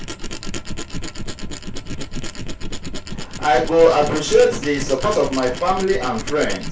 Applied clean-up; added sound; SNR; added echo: none; Tools; 6 dB; reverberation time 0.3 s.